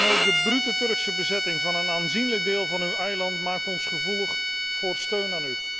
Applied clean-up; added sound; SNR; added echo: none; Bowed string instrument; -4 dB; none.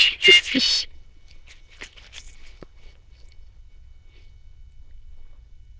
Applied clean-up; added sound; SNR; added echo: neural diffusion model UNIVERSE++.